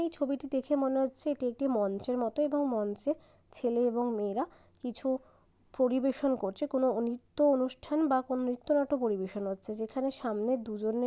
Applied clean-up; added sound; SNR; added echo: none; none; none; none.